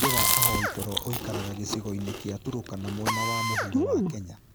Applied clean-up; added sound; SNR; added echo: none; Drill + Chewing, mastication; -5 dB; none.